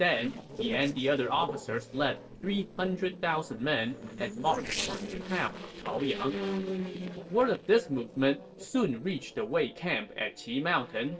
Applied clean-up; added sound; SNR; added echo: neural separator model SepFormer DNS4.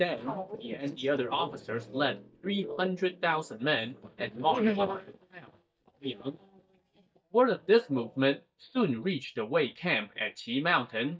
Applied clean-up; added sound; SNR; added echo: neural mask model DeepFilterNet 3.